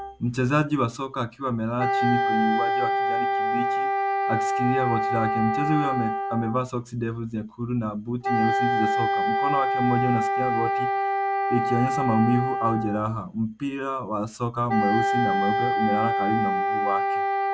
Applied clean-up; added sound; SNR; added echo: none; Wind instrument, woodwind instrument; -2 dB; none.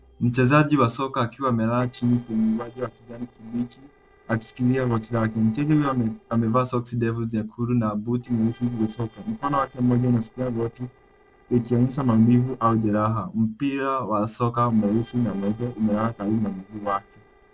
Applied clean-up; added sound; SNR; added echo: neural separator model SepFormer DNS4.